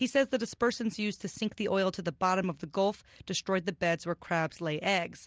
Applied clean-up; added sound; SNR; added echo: none; none; none; none.